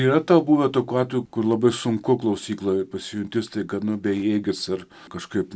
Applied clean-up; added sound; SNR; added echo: none; none; none; none.